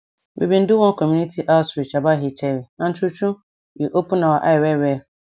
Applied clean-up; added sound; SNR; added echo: none; none; none; none.